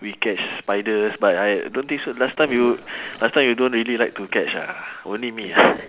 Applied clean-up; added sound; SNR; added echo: none; none; none; none.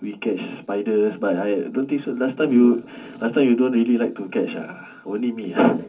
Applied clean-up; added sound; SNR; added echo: none; none; none; reverberation time 0.3 s.